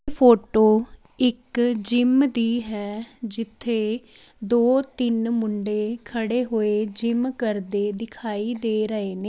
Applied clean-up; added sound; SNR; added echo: none; none; none; none.